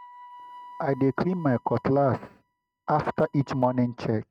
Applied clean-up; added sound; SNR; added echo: neural mask model RNNoise.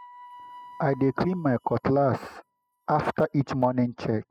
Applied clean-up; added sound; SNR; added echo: classical method spectral subtraction.